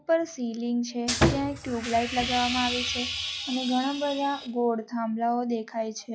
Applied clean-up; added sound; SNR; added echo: classical method log-MMSE.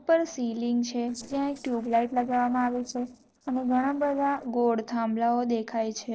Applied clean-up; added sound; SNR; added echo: neural separator model SepFormer DNS4.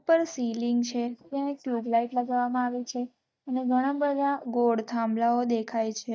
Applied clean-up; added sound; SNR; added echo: neural mask model DeepFilterNet 3.